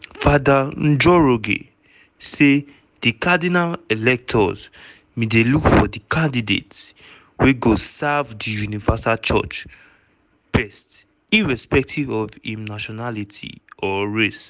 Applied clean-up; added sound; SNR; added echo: none; none; none; none.